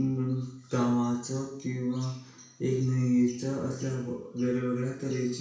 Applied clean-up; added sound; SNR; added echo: none; none; none; reverberation time 0.7 s.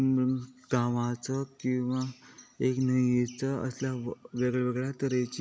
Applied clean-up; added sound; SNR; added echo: none; none; none; none.